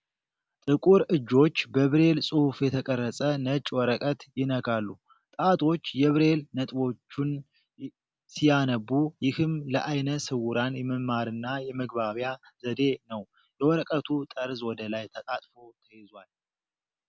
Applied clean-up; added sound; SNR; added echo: none; none; none; none.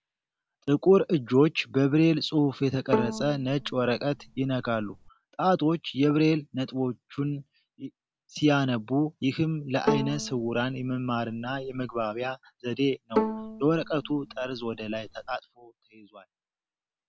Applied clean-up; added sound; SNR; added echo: none; Bowed string instrument; 6 dB; none.